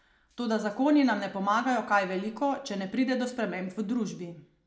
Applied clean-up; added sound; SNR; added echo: none; none; none; none.